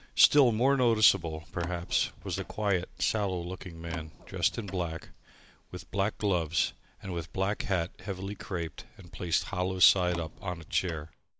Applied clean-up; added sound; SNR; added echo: none; Door; 16 dB; none.